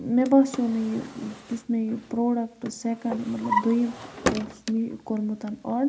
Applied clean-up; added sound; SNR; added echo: none; Drawer open or close; 9 dB; reverberation time 0.4 s.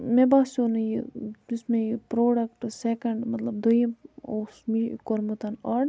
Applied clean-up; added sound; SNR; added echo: none; none; none; none.